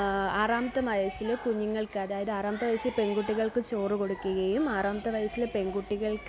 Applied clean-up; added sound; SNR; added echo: none; none; none; none.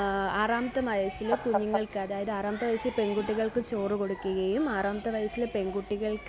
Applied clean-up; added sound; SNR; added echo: none; Fowl; 9 dB; none.